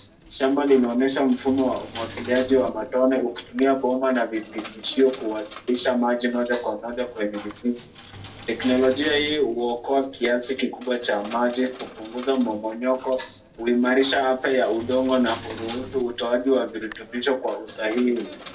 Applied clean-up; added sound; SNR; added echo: none; Coin (dropping); 14 dB; reverberation time 0.2 s.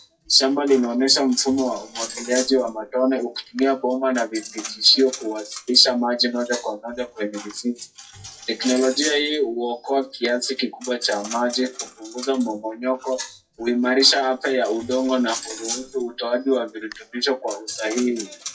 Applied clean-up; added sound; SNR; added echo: classical method WPE with log-MMSE.